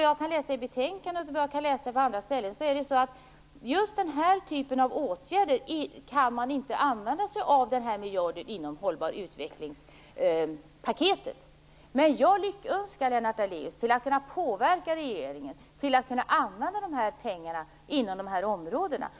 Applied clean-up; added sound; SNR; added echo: none; none; none; none.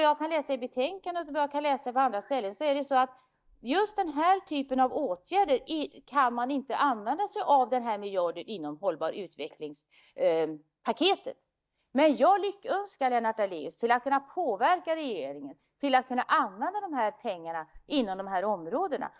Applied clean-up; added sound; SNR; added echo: neural mask model DeepFilterNet 3.